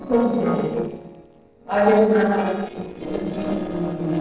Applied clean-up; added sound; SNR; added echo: neural separator model SepFormer DNS4.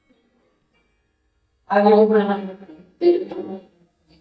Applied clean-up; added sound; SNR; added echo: neural mask model DeepFilterNet 3.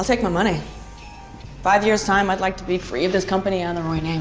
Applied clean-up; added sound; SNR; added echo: none; none; none; none.